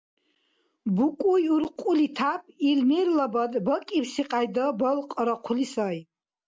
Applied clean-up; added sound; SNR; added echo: none; none; none; none.